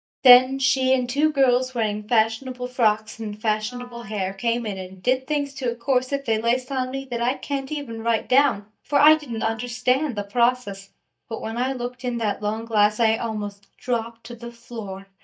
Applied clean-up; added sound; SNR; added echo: neural mask model DeepFilterNet 3.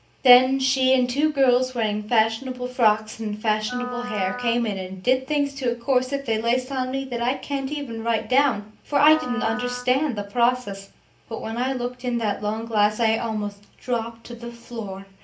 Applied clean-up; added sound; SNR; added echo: none; Wind instrument, woodwind instrument; 12 dB; reverberation time 0.3 s.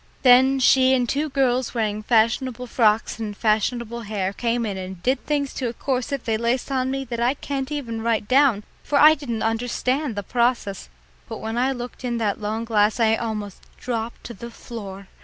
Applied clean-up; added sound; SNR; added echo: none; none; none; none.